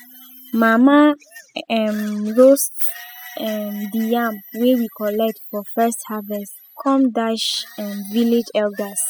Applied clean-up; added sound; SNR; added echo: classical method spectral subtraction.